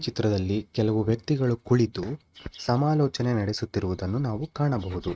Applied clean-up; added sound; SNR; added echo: neural mask model RNNoise.